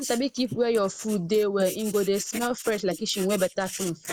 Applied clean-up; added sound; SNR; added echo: neural mask model Resemble Enhance denoiser.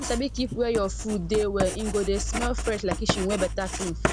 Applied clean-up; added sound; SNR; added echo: none; Writing; 3 dB; none.